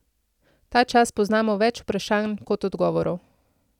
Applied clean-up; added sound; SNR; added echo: none; none; none; none.